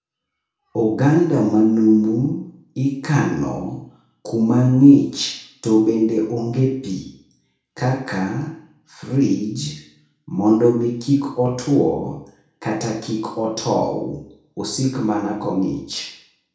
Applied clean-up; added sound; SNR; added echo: none; none; none; reverberation time 0.6 s.